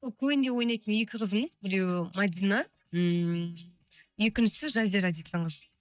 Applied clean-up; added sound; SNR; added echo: neural mask model DeepFilterNet 3.